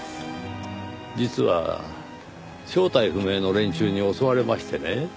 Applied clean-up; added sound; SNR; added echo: none; none; none; none.